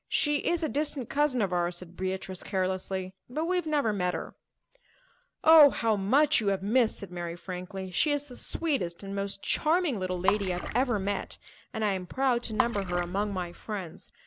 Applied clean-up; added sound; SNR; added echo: none; Water / Splash, splatter; 7 dB; none.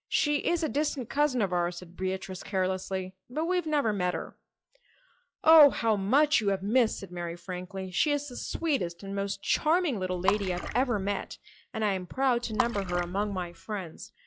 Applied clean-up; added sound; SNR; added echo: classical method log-MMSE.